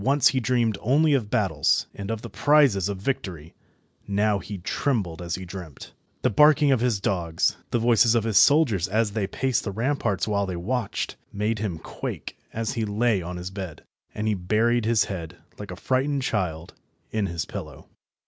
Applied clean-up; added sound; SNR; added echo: none; none; none; none.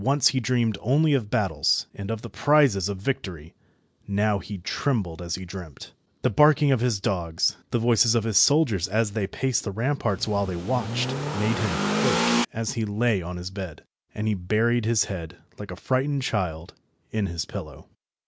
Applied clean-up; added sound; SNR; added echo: none; Accelerating, revving, vroom / Car; 1 dB; none.